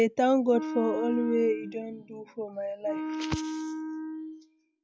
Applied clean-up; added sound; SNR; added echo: classical method log-MMSE.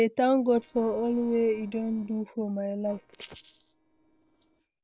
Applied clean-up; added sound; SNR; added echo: neural separator model SepFormer DNS4.